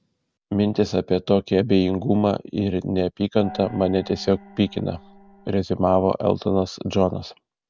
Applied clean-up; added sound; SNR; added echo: none; Gong; 19 dB; none.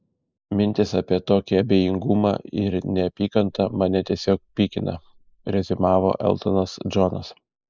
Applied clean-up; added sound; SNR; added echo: neural mask model Resemble Enhance denoiser.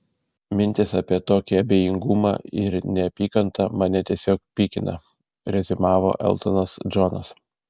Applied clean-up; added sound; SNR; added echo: none; none; none; none.